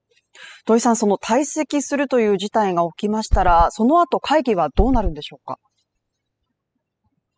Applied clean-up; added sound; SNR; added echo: classical method spectral subtraction.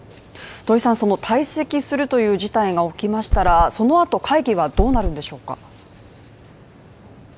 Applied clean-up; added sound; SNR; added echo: none; Run; 0 dB; none.